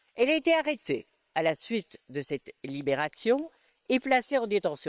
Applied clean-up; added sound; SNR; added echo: neural separator model SepFormer WHAM!.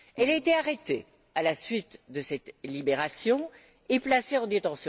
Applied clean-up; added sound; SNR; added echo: none; Keyboard (musical); 17 dB; none.